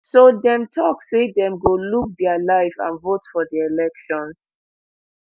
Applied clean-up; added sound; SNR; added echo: none; none; none; none.